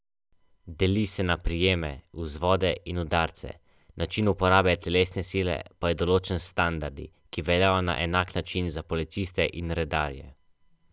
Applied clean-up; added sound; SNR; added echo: none; none; none; none.